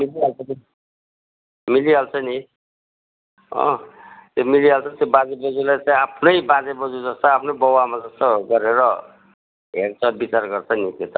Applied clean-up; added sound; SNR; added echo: none; none; none; none.